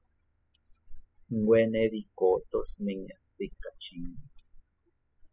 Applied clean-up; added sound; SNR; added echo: classical method spectral subtraction.